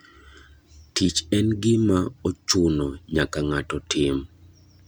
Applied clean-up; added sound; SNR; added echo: none; none; none; none.